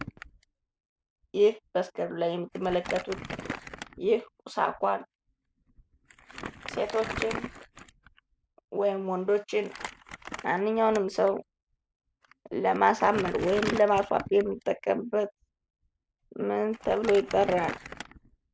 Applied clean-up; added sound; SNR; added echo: none; Crumpling, crinkling; 13 dB; none.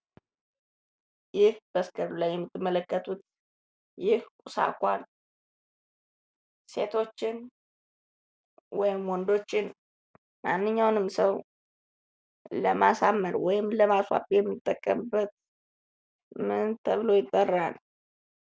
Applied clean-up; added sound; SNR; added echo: none; none; none; none.